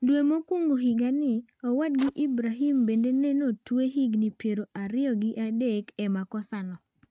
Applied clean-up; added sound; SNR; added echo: neural mask model RNNoise.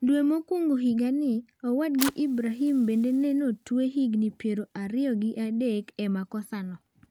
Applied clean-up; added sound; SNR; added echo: none; Fire; 19 dB; none.